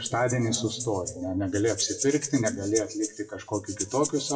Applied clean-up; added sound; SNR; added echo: classical method WPE with log-MMSE.